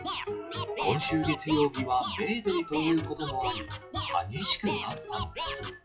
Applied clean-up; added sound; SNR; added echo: classical method WPE with log-MMSE.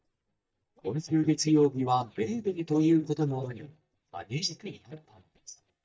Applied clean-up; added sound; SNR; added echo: neural mask model DeepFilterNet 3.